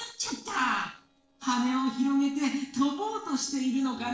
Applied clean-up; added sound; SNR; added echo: neural separator model SepFormer DNS4.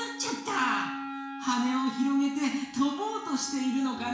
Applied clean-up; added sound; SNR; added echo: none; Wind instrument, woodwind instrument; 10 dB; reverberation time 0.7 s.